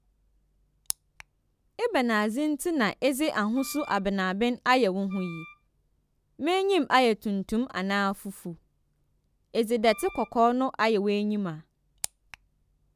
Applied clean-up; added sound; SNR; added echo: none; Wind instrument, woodwind instrument; 19 dB; none.